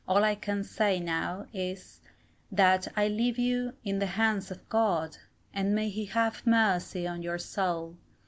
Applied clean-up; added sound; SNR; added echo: none; none; none; none.